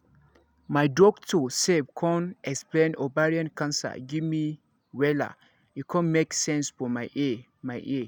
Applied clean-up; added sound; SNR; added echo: none; none; none; none.